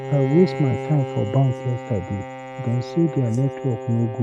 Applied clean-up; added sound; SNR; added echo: neural mask model RNNoise.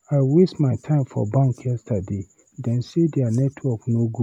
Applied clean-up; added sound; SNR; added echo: none; none; none; none.